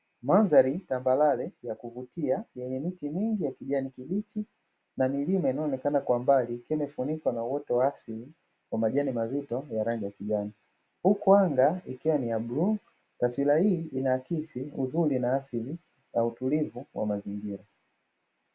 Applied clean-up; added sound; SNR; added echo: none; none; none; none.